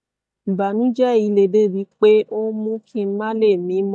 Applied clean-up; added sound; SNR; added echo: neural mask model DeepFilterNet 3.